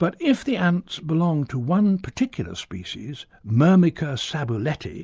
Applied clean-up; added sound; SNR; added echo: none; none; none; none.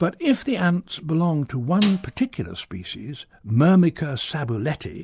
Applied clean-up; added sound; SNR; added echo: none; Snare drum; 11 dB; none.